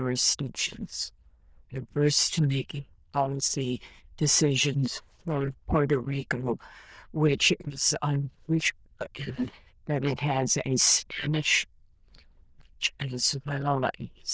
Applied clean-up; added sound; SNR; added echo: neural diffusion model UNIVERSE++.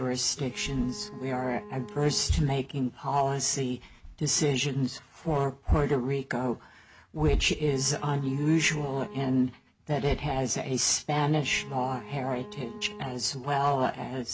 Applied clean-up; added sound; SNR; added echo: none; Bowed string instrument; 16 dB; none.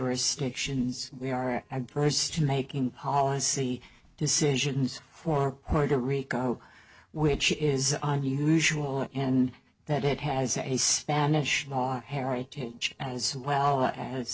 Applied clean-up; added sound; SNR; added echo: neural separator model SepFormer DNS4.